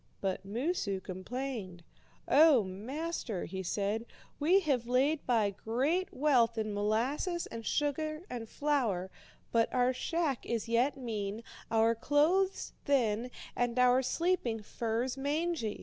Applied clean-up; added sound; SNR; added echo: none; none; none; none.